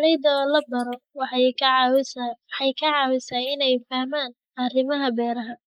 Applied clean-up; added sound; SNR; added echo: neural mask model Resemble Enhance denoiser.